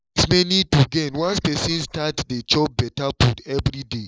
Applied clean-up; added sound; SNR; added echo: neural mask model Resemble Enhance denoiser.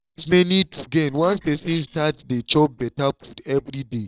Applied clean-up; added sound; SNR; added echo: neural separator model SepFormer DNS4.